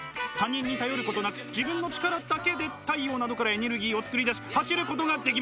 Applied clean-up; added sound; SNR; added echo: none; none; none; none.